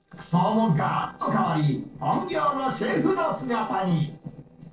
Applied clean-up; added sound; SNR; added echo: neural separator model SepFormer DNS4.